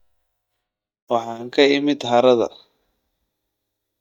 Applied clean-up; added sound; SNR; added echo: neural mask model DeepFilterNet 3.